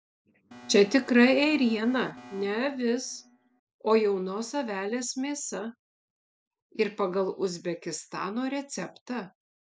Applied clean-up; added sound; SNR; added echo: none; Alarm; 19 dB; none.